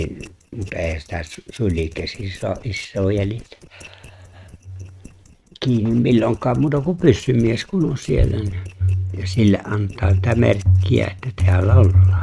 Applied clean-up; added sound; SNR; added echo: neural mask model RNNoise.